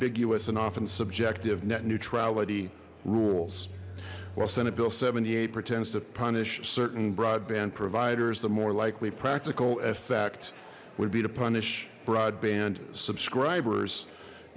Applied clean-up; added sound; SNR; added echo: none; Bowed string instrument; 14 dB; none.